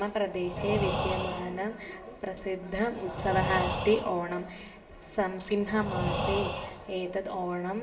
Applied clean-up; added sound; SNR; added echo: none; Breathing; 4 dB; reverberation time 0.6 s.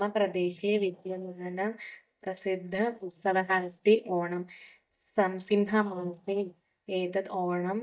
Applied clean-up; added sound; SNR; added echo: neural mask model DeepFilterNet 3.